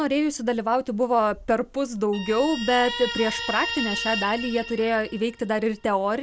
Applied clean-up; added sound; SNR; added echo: none; Guitar; 11 dB; none.